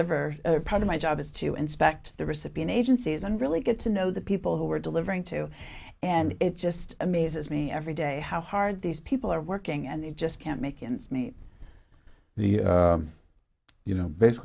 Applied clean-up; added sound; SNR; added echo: none; none; none; none.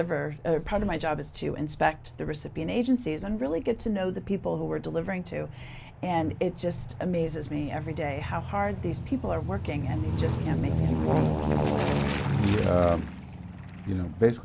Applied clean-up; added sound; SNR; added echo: none; Aircraft; 3 dB; none.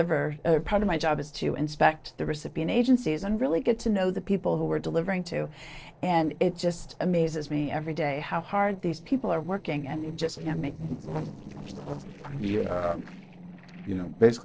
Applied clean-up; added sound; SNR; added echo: neural separator model SepFormer DNS4.